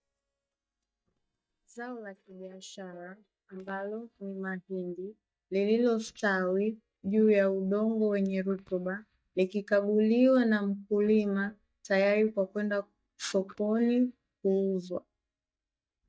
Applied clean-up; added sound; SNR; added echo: neural mask model DeepFilterNet 3.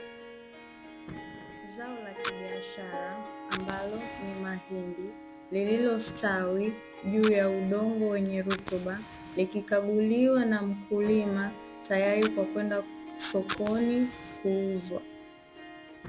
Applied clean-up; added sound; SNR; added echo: none; Harp + Fire; 11 dB; none.